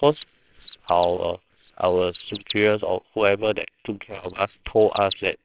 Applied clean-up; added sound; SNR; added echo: neural separator model SepFormer WHAMR!.